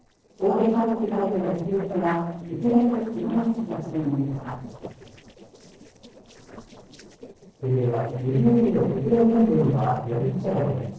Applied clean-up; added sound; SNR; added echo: neural separator model SepFormer DNS4.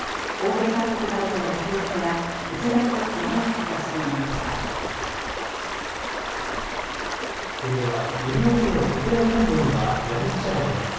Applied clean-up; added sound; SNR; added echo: none; Stream; 3 dB; reverberation time 1.3 s.